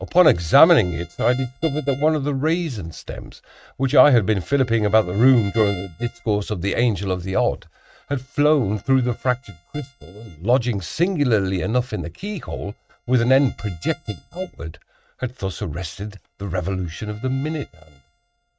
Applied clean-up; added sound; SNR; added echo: neural mask model RNNoise.